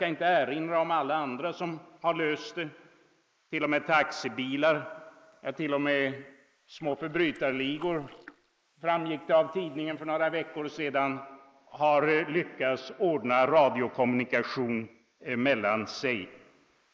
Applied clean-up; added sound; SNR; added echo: neural mask model Resemble Enhance denoiser.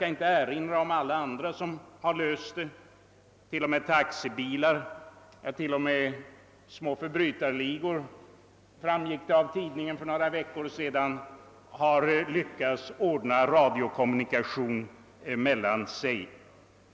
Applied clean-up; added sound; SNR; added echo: none; none; none; none.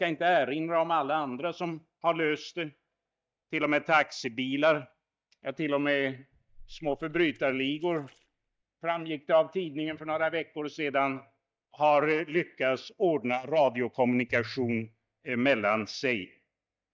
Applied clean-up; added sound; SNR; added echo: neural mask model DeepFilterNet 3.